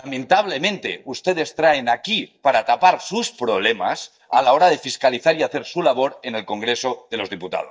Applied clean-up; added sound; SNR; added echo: neural mask model DeepFilterNet 3.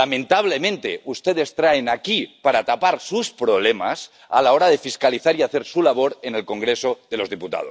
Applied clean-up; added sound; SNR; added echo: none; none; none; none.